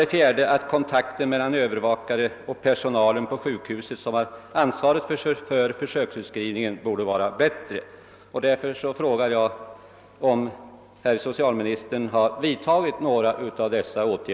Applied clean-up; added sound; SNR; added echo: none; none; none; none.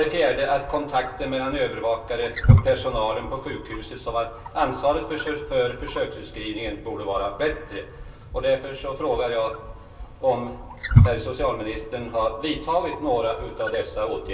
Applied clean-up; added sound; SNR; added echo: none; Wild animals; 2 dB; reverberation time 0.3 s.